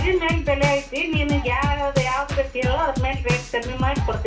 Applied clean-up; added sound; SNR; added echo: none; Drum kit; 2 dB; reverberation time 0.4 s.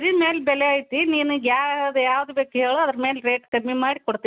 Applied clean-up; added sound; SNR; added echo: none; none; none; none.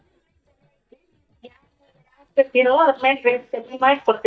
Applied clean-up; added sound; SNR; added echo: neural mask model DeepFilterNet 3.